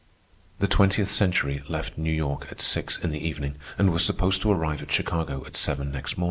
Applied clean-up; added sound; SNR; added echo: none; none; none; none.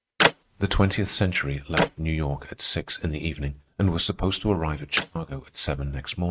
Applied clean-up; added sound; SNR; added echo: neural mask model RNNoise.